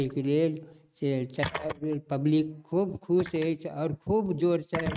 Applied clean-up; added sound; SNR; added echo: neural mask model RNNoise.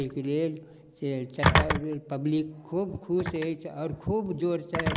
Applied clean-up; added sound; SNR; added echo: none; Telephone; 1 dB; none.